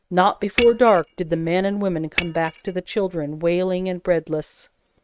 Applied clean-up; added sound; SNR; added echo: neural mask model RNNoise.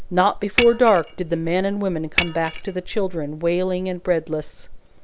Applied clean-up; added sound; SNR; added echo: none; Shatter; 7 dB; none.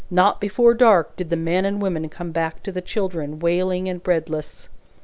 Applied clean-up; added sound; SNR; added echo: none; none; none; none.